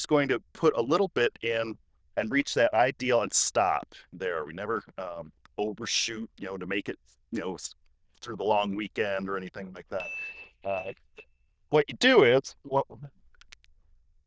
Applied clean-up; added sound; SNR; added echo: neural diffusion model UNIVERSE++.